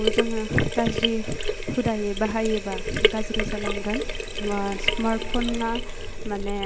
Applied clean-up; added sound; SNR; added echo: none; Sink (filling or washing); -1 dB; none.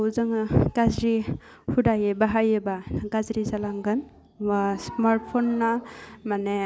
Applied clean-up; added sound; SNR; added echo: none; none; none; none.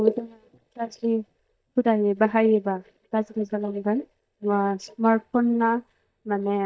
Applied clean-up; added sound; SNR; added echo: neural mask model DeepFilterNet 3.